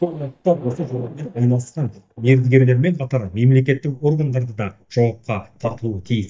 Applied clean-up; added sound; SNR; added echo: neural mask model DeepFilterNet 3.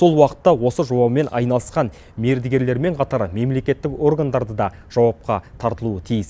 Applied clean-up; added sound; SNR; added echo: none; none; none; none.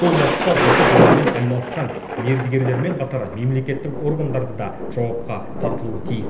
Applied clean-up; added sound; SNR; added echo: none; Thunder; -1 dB; reverberation time 1.4 s.